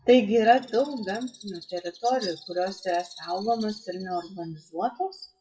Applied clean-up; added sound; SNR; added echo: classical method WPE with log-MMSE.